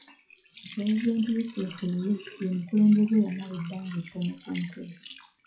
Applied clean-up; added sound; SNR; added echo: classical method WPE with log-MMSE.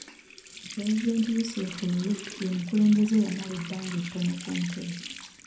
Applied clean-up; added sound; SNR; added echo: none; Water tap, faucet; 14 dB; reverberation time 0.4 s.